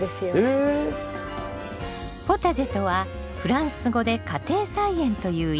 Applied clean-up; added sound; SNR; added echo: none; none; none; none.